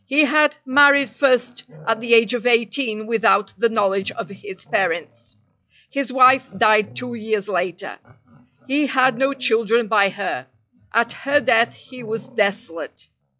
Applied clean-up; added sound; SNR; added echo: classical method log-MMSE.